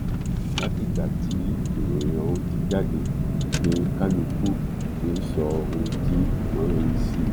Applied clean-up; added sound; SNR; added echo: none; Car; -5 dB; none.